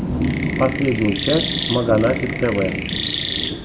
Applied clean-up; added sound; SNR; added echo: none; Thunder / Rain + Chirp, tweet; 1 dB; none.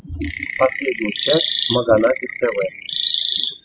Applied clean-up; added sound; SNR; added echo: classical method spectral subtraction.